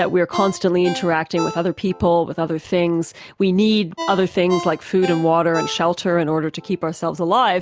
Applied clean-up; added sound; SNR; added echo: none; Ringtone; 14 dB; none.